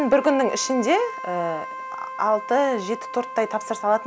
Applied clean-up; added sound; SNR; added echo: none; Wind instrument, woodwind instrument; 11 dB; none.